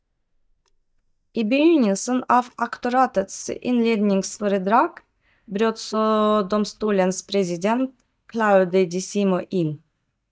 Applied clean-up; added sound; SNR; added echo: neural mask model DeepFilterNet 3.